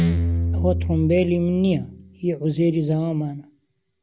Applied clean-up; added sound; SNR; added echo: none; Guitar; 4 dB; none.